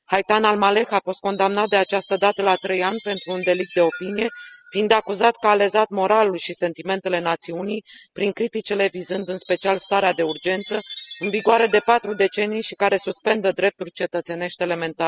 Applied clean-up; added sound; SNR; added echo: classical method spectral subtraction.